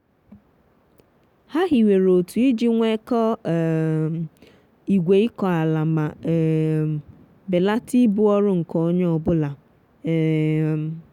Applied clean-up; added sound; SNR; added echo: none; none; none; none.